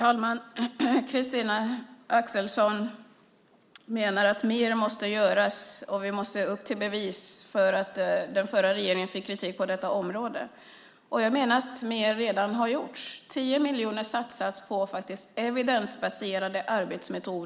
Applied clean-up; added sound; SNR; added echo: none; none; none; none.